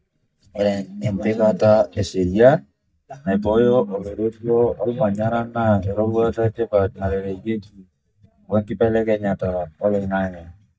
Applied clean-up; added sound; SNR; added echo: neural mask model DeepFilterNet 3.